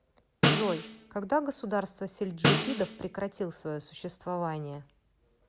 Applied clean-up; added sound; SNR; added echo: none; Snare drum; -3 dB; none.